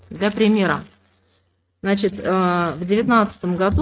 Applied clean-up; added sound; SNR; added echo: neural mask model RNNoise.